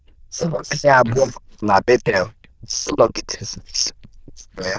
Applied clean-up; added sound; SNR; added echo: neural diffusion model UNIVERSE++.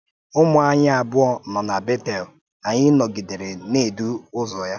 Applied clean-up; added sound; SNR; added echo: none; none; none; none.